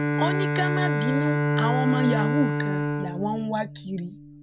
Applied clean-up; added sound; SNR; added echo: none; Bowed string instrument; -3 dB; none.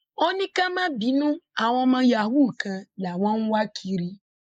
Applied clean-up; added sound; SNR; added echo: neural mask model Resemble Enhance denoiser.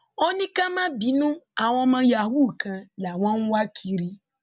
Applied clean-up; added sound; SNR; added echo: none; none; none; none.